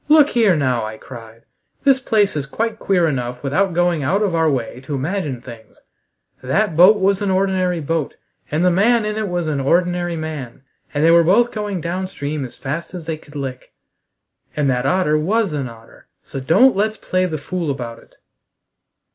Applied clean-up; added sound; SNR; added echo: none; none; none; none.